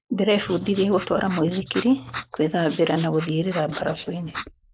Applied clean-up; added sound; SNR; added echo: neural mask model Resemble Enhance denoiser.